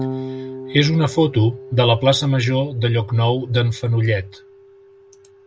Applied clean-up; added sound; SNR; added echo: none; Electric guitar / Bass guitar; 14 dB; none.